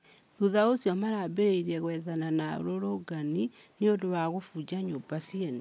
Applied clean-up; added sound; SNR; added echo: none; none; none; none.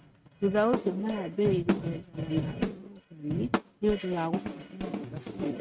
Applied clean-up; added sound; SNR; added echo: neural mask model RNNoise.